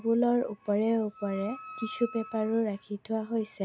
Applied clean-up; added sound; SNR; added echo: none; Wind instrument, woodwind instrument; 17 dB; none.